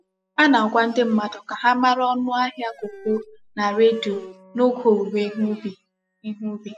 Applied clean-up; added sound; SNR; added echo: classical method spectral subtraction.